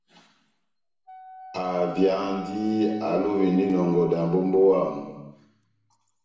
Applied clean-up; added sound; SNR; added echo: none; Wind instrument, woodwind instrument; 17 dB; reverberation time 1.0 s.